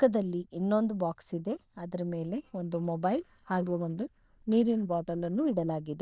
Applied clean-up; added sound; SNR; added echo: neural diffusion model UNIVERSE++.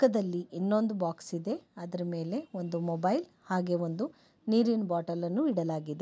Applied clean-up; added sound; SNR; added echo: none; none; none; none.